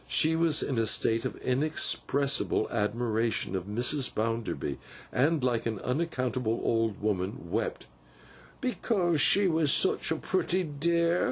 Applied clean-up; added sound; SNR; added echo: none; none; none; none.